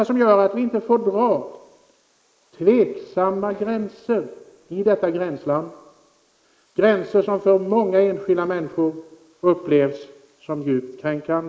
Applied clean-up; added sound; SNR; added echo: neural mask model Resemble Enhance denoiser.